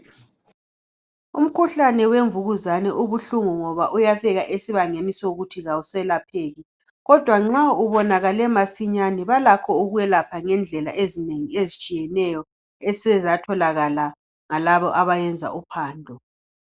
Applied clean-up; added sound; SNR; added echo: neural separator model SepFormer DNS4.